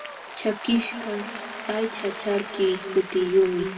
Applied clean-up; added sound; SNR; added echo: none; Applause; 12 dB; reverberation time 2.5 s.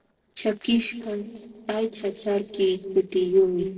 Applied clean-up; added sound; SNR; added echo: neural separator model SepFormer DNS4.